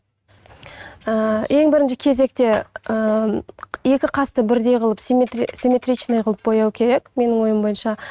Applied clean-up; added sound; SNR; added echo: neural mask model RNNoise.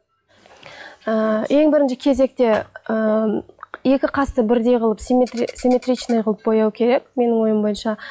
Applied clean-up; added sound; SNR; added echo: classical method log-MMSE.